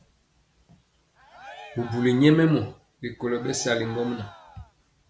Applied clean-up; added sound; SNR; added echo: none; Cheering; 18 dB; none.